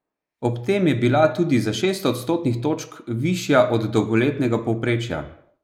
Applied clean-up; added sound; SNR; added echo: neural mask model Resemble Enhance denoiser.